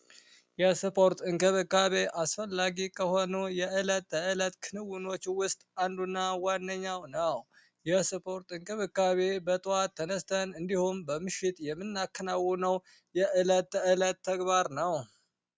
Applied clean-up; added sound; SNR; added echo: none; none; none; none.